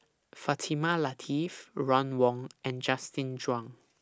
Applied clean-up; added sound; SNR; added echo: none; none; none; none.